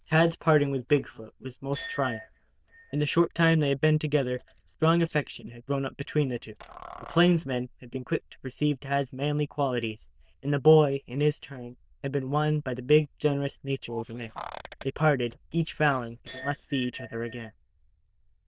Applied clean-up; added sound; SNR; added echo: neural diffusion model UNIVERSE++.